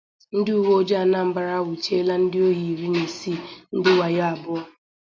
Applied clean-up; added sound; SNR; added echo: none; none; none; none.